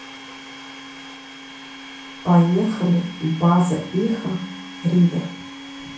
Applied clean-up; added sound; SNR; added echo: none; Domestic sounds, home sounds; 15 dB; reverberation time 0.5 s.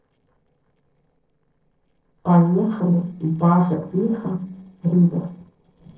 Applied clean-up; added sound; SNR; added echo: neural separator model SepFormer DNS4.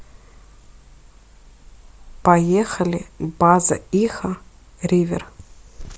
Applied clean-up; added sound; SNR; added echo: none; none; none; none.